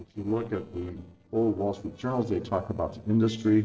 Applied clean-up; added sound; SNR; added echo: neural separator model SepFormer DNS4.